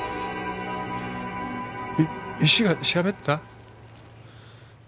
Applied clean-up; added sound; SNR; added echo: none; none; none; none.